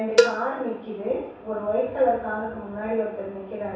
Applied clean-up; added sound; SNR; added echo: none; Cowbell; 0 dB; reverberation time 0.7 s.